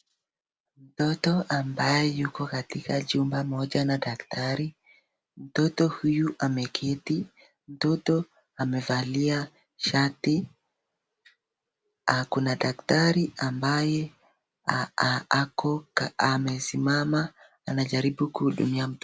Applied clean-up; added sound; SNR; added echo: none; none; none; none.